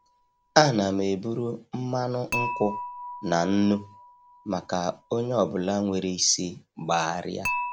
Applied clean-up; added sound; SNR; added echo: none; Dishes, pots, and pans / Chink, clink; 11 dB; none.